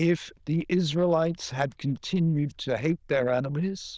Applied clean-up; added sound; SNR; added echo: neural diffusion model UNIVERSE++.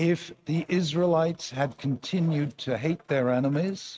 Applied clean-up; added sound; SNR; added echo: neural mask model RNNoise.